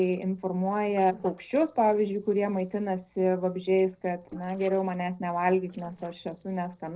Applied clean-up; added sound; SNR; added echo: neural separator model SepFormer DNS4.